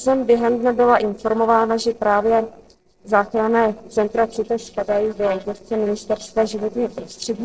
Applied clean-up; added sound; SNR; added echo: neural separator model SepFormer DNS4.